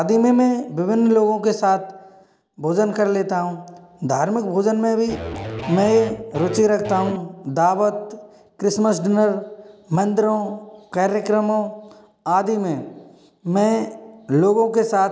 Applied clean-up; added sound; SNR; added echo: none; Electric guitar / Bass guitar; 10 dB; none.